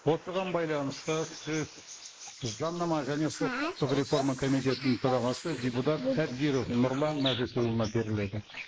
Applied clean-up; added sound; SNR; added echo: neural mask model Resemble Enhance denoiser.